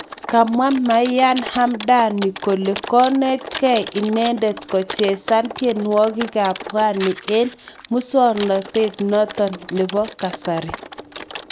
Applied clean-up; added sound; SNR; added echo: none; Typing; 14 dB; none.